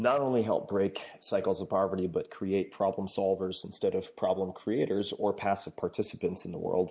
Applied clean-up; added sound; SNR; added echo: none; none; none; none.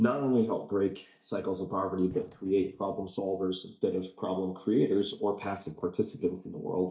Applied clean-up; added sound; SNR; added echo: neural mask model DeepFilterNet 3.